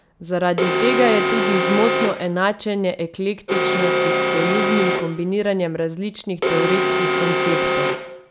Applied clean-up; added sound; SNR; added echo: none; Alarm; -1 dB; none.